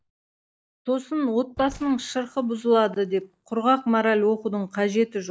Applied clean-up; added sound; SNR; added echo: neural mask model DeepFilterNet 3.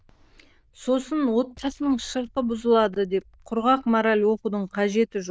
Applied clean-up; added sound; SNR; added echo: neural diffusion model UNIVERSE++.